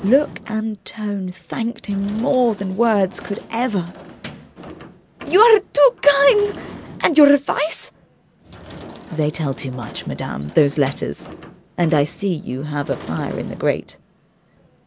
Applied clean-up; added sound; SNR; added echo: none; Sliding door / Slam; 18 dB; none.